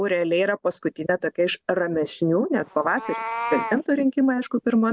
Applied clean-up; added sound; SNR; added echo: none; Meow; 13 dB; none.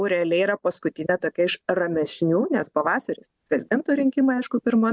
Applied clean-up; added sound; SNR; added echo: none; none; none; none.